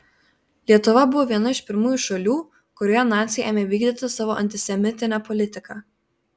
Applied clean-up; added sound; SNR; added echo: none; none; none; none.